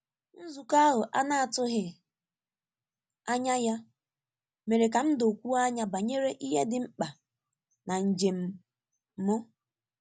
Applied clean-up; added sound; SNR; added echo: none; none; none; none.